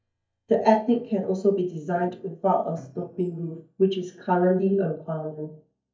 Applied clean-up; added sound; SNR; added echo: neural mask model DeepFilterNet 3.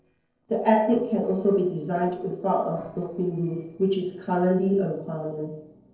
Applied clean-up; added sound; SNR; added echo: neural separator model SepFormer DNS4.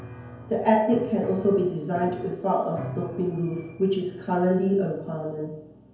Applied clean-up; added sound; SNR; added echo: none; Piano; 15 dB; reverberation time 0.9 s.